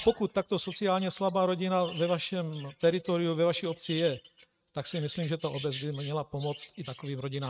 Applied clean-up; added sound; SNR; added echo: neural mask model RNNoise.